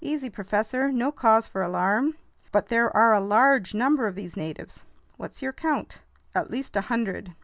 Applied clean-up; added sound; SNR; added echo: none; none; none; none.